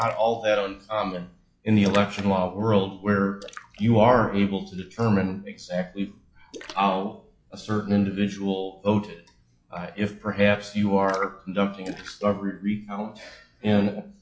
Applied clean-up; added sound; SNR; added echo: classical method log-MMSE.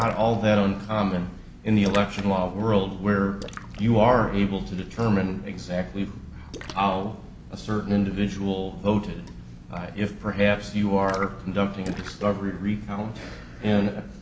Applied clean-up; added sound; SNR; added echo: none; Splash, splatter; 18 dB; none.